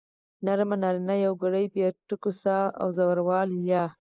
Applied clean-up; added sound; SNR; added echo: neural mask model Resemble Enhance denoiser.